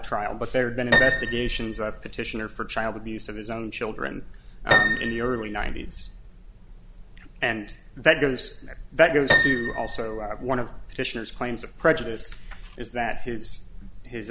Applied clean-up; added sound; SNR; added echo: none; Piano; -1 dB; none.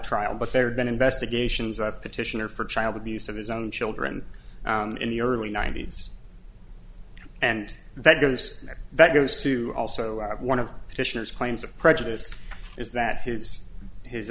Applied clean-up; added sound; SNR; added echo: none; none; none; none.